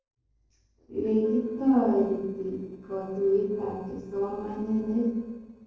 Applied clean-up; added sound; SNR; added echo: neural separator model SepFormer DNS4.